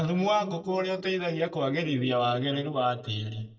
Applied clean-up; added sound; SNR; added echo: neural mask model DeepFilterNet 3.